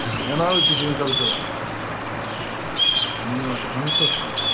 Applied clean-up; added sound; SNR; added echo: none; Bird vocalization, bird call, bird song; -4 dB; none.